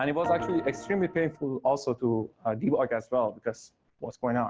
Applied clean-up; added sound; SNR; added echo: none; Organ; 8 dB; none.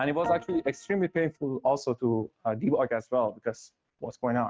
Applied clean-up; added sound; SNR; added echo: neural mask model RNNoise.